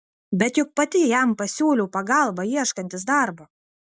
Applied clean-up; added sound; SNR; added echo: none; none; none; none.